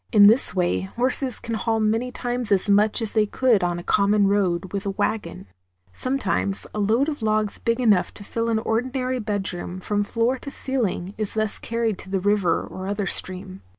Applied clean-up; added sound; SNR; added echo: none; none; none; none.